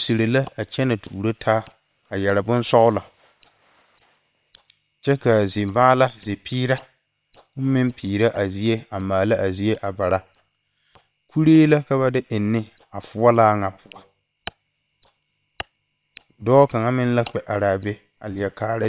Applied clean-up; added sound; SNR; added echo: neural separator model SepFormer WHAM!.